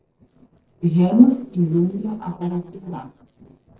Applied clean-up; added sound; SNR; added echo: neural separator model SepFormer DNS4.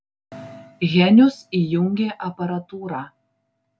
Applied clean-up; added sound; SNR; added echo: none; none; none; none.